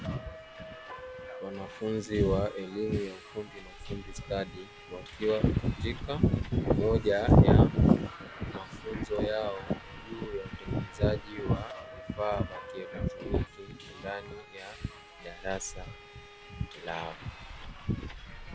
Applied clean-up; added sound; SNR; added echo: none; Subway, metro, underground; 15 dB; none.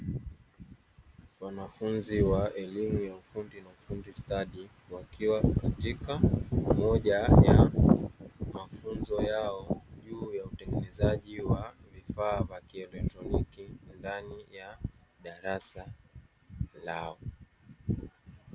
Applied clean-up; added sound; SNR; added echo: none; none; none; none.